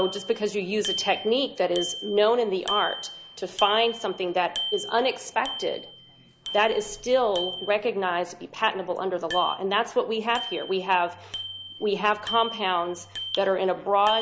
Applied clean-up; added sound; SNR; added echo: none; Bicycle bell; 11 dB; none.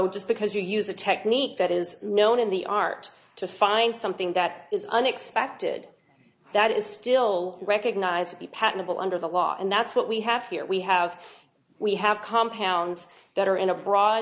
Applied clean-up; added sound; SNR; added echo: none; none; none; none.